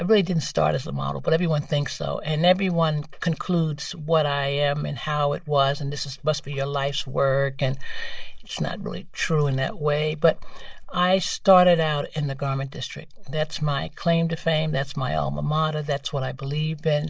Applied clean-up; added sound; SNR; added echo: none; none; none; none.